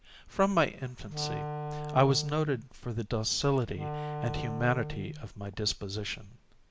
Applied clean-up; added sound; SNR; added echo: none; Wind instrument, woodwind instrument; 7 dB; none.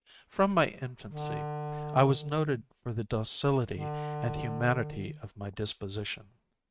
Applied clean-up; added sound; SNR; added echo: neural mask model RNNoise.